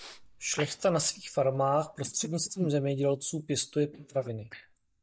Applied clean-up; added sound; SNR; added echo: neural mask model DeepFilterNet 3.